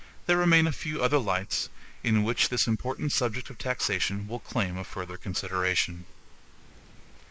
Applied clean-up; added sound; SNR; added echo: neural mask model Resemble Enhance denoiser.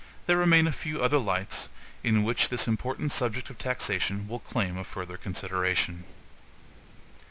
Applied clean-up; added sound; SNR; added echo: none; none; none; none.